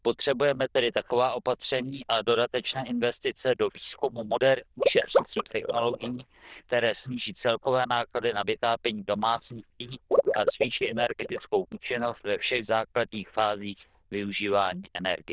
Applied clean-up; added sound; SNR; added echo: neural diffusion model UNIVERSE++.